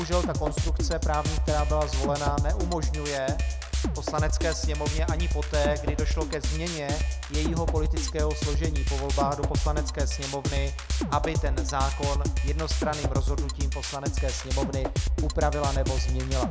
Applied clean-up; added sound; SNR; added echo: none; Drum kit; -4 dB; none.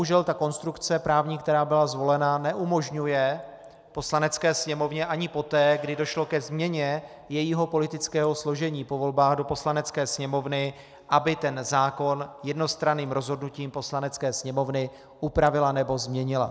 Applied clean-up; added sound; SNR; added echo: none; none; none; none.